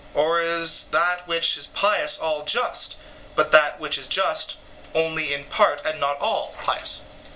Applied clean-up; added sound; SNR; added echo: none; none; none; none.